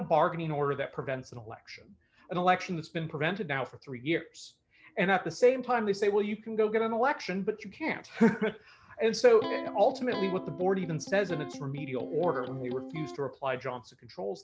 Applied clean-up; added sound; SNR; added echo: none; Electric guitar; 10 dB; none.